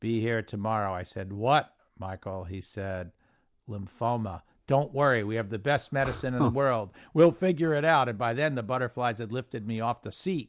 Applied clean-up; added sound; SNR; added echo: none; none; none; none.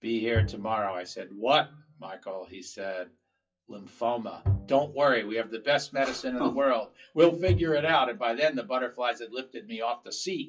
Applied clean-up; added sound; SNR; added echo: classical method WPE with log-MMSE.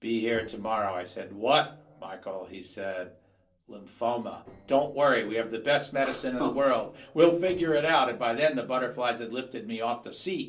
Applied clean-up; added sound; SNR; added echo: neural separator model SepFormer DNS4.